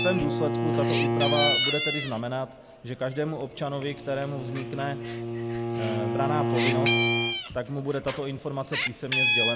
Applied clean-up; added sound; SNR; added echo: none; Meow + Bowed string instrument; -2 dB; none.